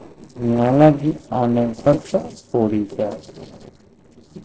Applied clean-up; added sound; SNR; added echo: neural separator model SepFormer DNS4.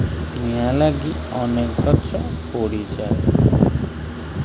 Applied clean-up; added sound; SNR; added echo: none; none; none; none.